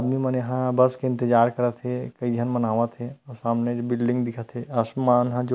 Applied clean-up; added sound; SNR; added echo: none; none; none; none.